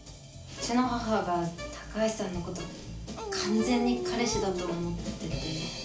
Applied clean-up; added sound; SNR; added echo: none; Dog; 4 dB; reverberation time 0.4 s.